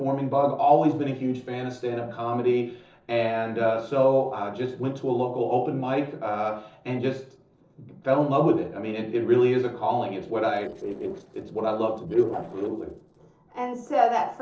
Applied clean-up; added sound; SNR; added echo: neural separator model SepFormer DNS4.